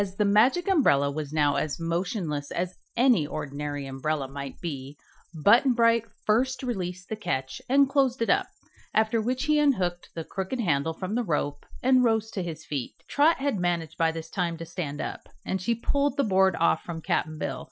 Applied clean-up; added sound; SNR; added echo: classical method Wiener filter.